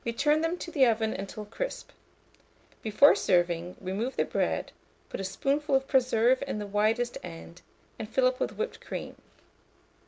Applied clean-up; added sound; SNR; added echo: none; none; none; none.